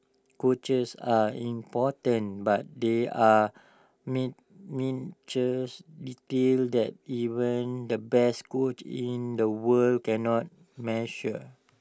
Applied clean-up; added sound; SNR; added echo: none; none; none; none.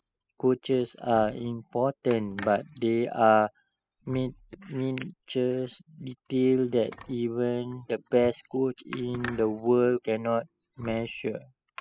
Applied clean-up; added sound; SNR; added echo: classical method spectral subtraction.